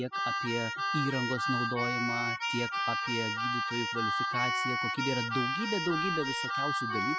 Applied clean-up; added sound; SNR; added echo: classical method spectral subtraction.